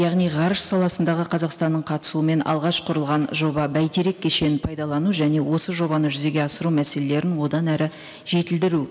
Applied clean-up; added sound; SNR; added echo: none; none; none; none.